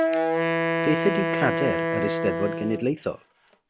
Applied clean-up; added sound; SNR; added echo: none; Wind instrument, woodwind instrument; -2 dB; none.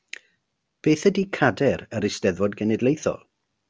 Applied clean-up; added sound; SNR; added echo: none; none; none; none.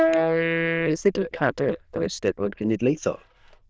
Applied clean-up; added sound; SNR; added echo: neural diffusion model UNIVERSE++.